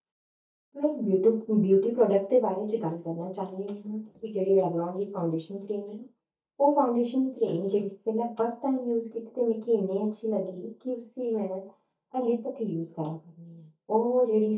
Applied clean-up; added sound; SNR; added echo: neural mask model DeepFilterNet 3.